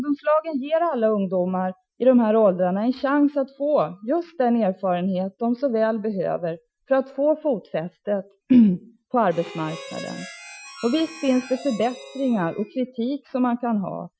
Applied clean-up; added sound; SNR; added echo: classical method Wiener filter.